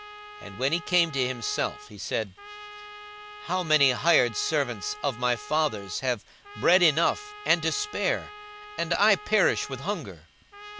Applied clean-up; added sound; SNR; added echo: none; Trumpet; 15 dB; none.